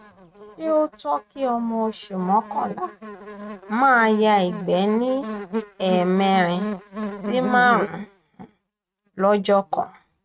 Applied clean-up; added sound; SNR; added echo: neural mask model RNNoise.